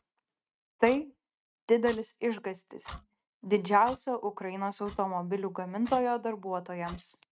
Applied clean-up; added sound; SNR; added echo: neural mask model RNNoise.